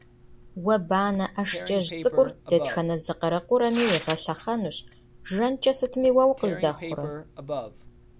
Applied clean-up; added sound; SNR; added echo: none; Tearing; 12 dB; none.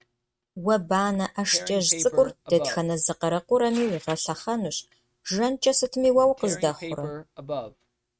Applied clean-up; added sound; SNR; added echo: neural mask model RNNoise.